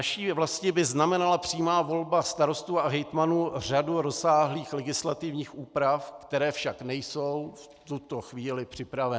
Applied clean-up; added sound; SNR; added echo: none; none; none; none.